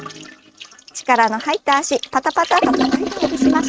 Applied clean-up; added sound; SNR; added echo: neural mask model RNNoise.